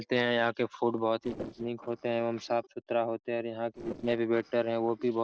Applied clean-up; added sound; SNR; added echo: neural separator model SepFormer DNS4.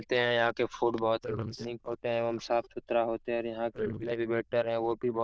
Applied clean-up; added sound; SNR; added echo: neural diffusion model UNIVERSE++.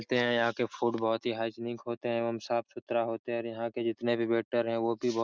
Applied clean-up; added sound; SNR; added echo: none; none; none; none.